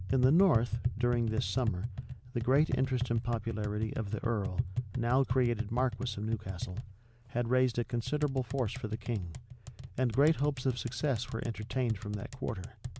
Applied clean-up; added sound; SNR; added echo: none; Tap; 7 dB; none.